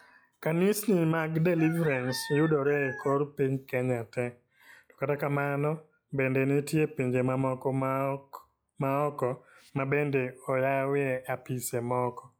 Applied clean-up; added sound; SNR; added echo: classical method log-MMSE.